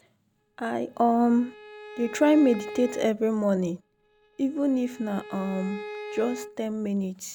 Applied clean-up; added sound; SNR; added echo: none; Bowed string instrument; 15 dB; none.